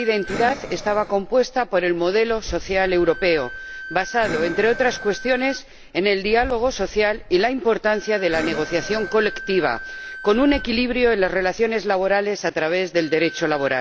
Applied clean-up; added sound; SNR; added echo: none; Breathing + Wind instrument, woodwind instrument; 13 dB; none.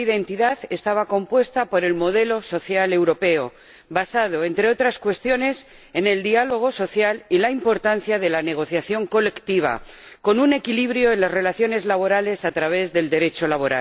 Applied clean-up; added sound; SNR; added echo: none; none; none; none.